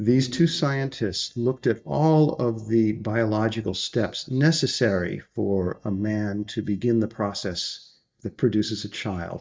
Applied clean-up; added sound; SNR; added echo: neural mask model DeepFilterNet 3.